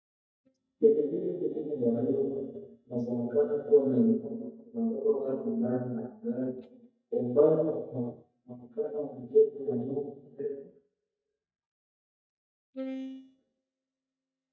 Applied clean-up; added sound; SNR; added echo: neural mask model DeepFilterNet 3.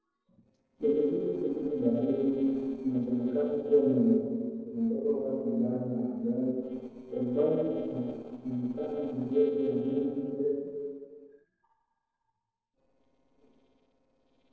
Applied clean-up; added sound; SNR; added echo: neural separator model SepFormer DNS4.